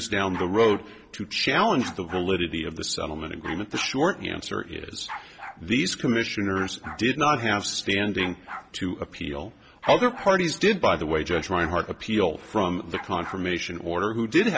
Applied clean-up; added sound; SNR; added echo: none; Bark; 18 dB; none.